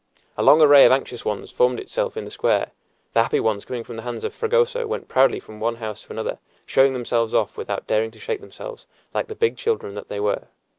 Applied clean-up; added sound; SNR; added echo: none; none; none; none.